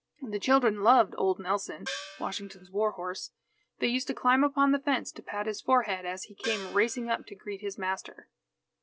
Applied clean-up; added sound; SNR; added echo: none; Gong; 11 dB; none.